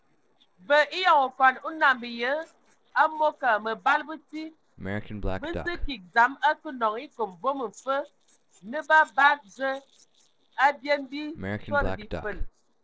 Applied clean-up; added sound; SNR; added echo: neural separator model SepFormer DNS4.